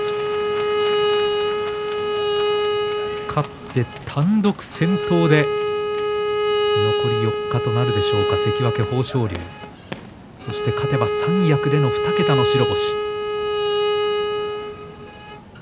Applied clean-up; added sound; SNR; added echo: none; Bowed string instrument; -2 dB; none.